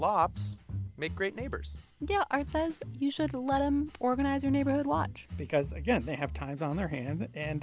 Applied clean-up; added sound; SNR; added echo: none; none; none; none.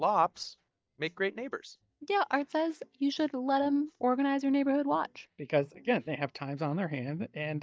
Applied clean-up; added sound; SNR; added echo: neural mask model DeepFilterNet 3.